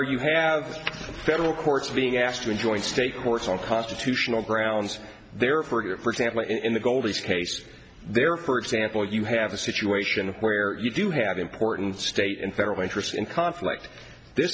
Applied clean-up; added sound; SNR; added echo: none; none; none; none.